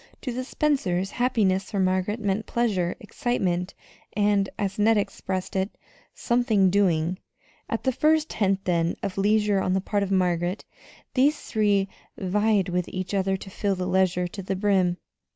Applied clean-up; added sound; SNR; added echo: none; none; none; none.